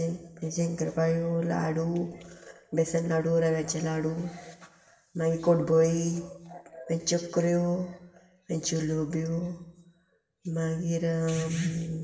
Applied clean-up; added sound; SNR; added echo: none; none; none; reverberation time 0.9 s.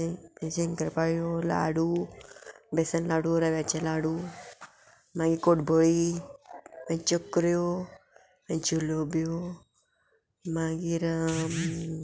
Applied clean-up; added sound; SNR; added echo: none; none; none; none.